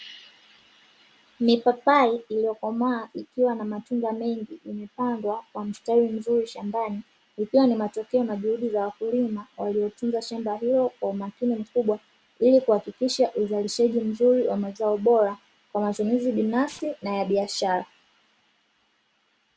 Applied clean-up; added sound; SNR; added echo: none; none; none; none.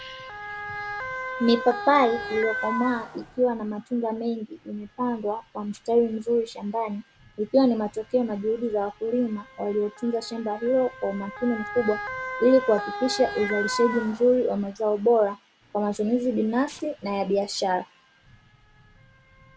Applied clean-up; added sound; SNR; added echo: none; Motor vehicle (road) / Siren; 12 dB; none.